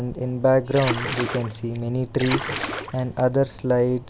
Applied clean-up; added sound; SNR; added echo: none; Splash, splatter; 7 dB; none.